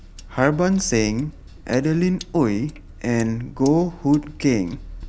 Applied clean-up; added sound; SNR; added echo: none; Sink (filling or washing); 17 dB; none.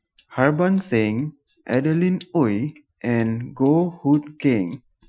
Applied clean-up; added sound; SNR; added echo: classical method Wiener filter.